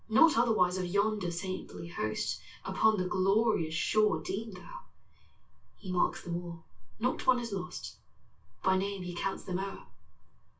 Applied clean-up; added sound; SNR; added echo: none; none; none; reverberation time 0.2 s.